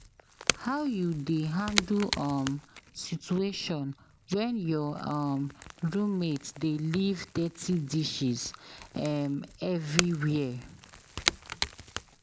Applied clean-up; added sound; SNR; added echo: none; Crack / Crackle; 8 dB; none.